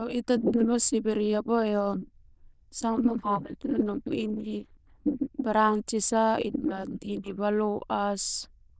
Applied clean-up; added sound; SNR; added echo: neural diffusion model UNIVERSE++.